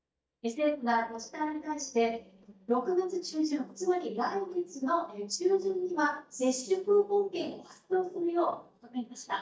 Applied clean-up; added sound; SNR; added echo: neural mask model DeepFilterNet 3.